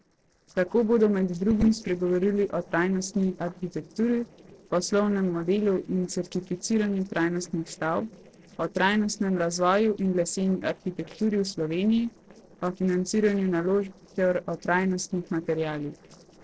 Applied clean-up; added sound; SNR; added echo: neural separator model SepFormer DNS4.